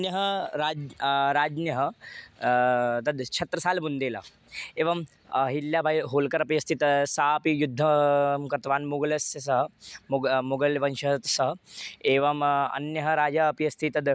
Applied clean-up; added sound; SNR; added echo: none; none; none; none.